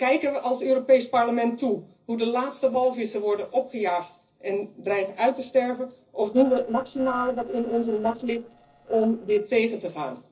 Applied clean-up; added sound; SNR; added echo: neural separator model SepFormer DNS4.